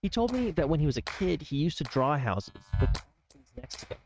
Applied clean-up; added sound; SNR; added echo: neural mask model RNNoise.